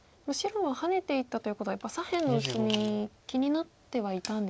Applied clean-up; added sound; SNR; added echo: none; none; none; none.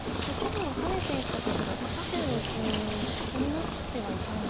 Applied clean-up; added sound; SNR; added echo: none; Crowd + Purr; -3 dB; none.